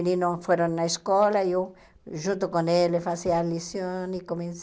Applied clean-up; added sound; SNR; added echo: none; none; none; none.